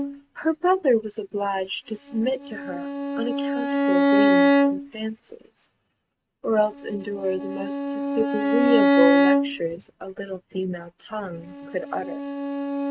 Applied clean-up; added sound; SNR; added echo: neural mask model RNNoise.